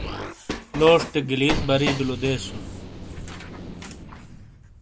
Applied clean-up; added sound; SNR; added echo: none; Explosion + Train; 7 dB; none.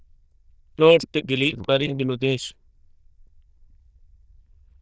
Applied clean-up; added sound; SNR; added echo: neural diffusion model UNIVERSE++.